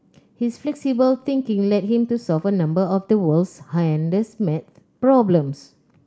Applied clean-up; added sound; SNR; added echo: none; none; none; none.